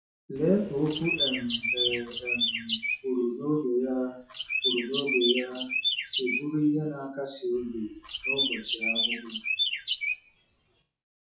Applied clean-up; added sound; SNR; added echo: classical method WPE with log-MMSE.